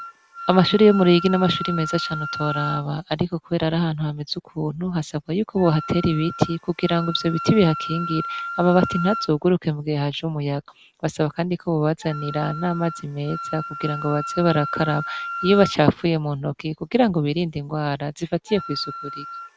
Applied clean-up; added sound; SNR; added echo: none; Wind instrument, woodwind instrument; 11 dB; none.